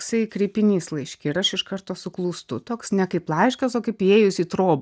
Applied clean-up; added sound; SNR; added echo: none; none; none; none.